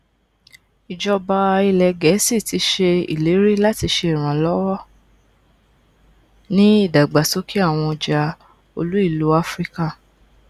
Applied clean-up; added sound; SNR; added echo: none; none; none; none.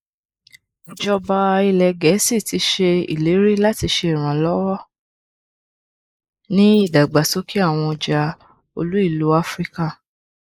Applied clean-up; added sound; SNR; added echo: neural mask model Resemble Enhance denoiser.